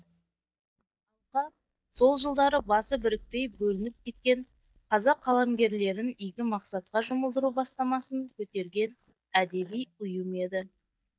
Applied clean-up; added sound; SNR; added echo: neural mask model DeepFilterNet 3.